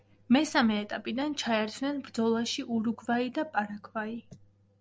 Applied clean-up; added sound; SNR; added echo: none; none; none; none.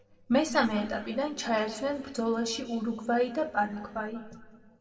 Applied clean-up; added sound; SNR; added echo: neural separator model SepFormer DNS4.